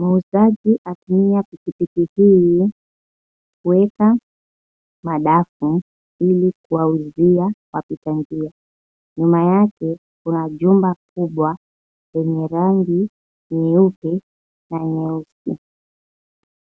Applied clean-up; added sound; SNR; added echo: none; none; none; none.